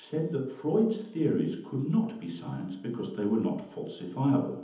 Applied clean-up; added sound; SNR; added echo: none; none; none; reverberation time 1.3 s.